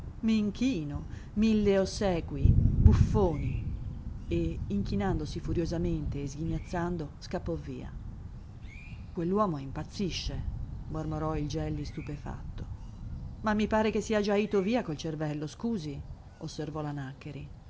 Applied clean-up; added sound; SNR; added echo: none; Thunder; 1 dB; none.